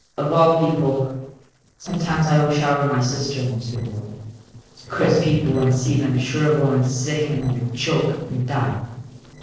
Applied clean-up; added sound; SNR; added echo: neural separator model SepFormer DNS4.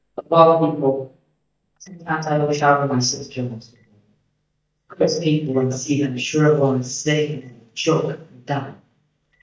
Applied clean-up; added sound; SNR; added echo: neural mask model DeepFilterNet 3.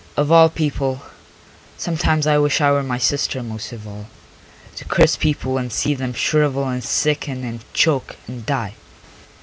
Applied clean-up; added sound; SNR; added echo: none; none; none; none.